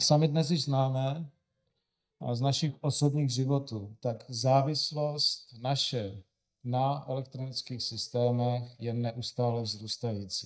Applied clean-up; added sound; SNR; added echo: neural mask model DeepFilterNet 3.